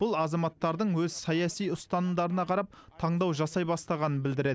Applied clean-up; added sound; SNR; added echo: none; none; none; none.